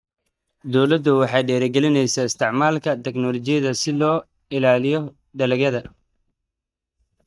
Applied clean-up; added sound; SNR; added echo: neural mask model DeepFilterNet 3.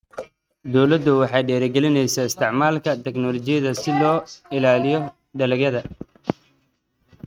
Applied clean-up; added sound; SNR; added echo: neural mask model RNNoise.